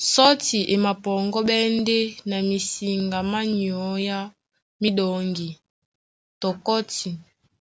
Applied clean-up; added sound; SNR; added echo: none; none; none; none.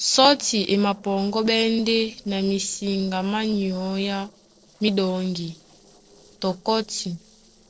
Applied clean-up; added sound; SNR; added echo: neural separator model SepFormer DNS4.